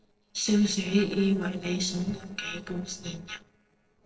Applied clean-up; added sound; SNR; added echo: neural separator model SepFormer DNS4.